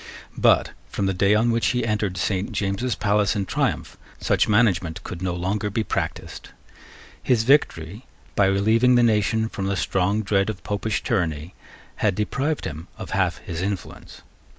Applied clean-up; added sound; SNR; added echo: none; none; none; none.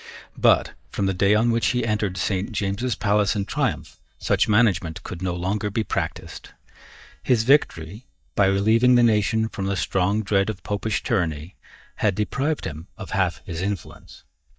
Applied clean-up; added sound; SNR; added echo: neural mask model DeepFilterNet 3.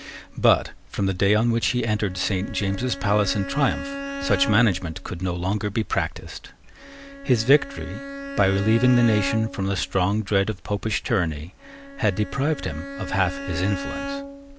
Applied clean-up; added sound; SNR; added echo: none; Bowed string instrument; 12 dB; none.